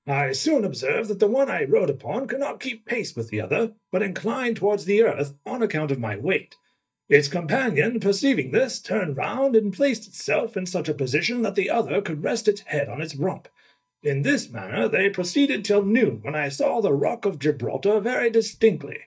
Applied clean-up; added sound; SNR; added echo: neural mask model DeepFilterNet 3.